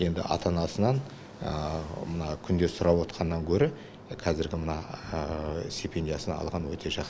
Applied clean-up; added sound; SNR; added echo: none; none; none; none.